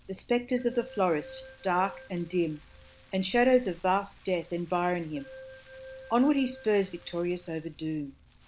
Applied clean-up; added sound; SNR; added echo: none; Rain + Keyboard (musical); 19 dB; none.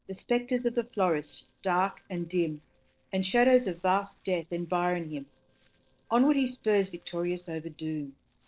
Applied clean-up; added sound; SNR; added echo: neural separator model SepFormer DNS4.